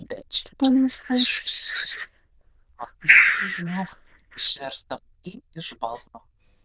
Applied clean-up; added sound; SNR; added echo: neural diffusion model UNIVERSE++.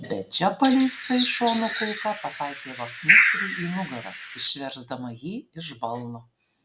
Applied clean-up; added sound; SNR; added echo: none; Bird; -2 dB; none.